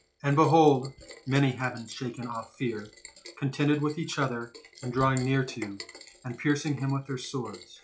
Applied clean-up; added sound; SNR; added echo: classical method log-MMSE.